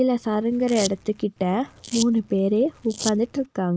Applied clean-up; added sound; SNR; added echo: neural mask model Resemble Enhance denoiser.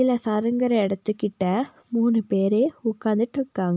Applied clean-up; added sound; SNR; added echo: none; none; none; none.